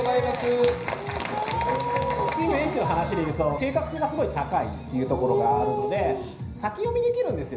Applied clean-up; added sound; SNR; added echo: none; none; none; reverberation time 0.5 s.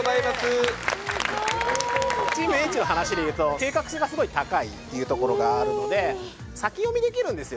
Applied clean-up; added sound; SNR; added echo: none; none; none; none.